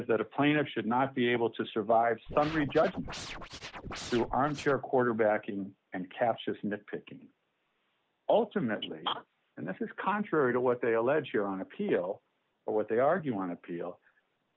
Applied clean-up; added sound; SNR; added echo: none; Scratching (performance technique); 11 dB; none.